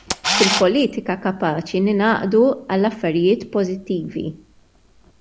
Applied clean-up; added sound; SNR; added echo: none; Camera; 9 dB; none.